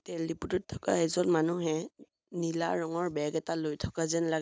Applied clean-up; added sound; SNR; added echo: none; none; none; none.